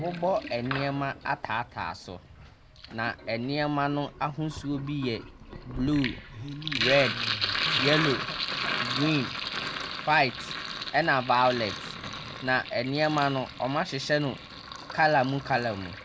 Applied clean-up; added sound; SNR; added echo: none; Sink (filling or washing); 6 dB; none.